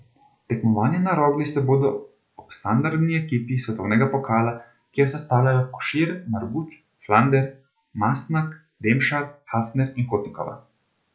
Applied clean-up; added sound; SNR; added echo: none; none; none; none.